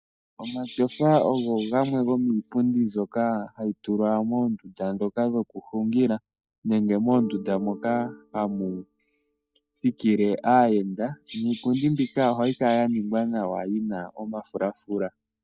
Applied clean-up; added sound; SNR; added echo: neural mask model DeepFilterNet 3.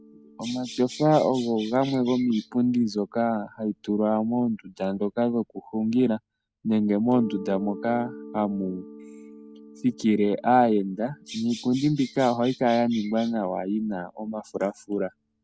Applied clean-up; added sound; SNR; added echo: none; Mallet percussion + Bird vocalization, bird call, bird song; 19 dB; none.